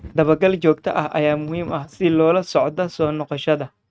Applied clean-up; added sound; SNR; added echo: neural mask model RNNoise.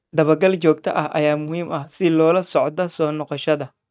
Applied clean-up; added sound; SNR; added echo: neural mask model DeepFilterNet 3.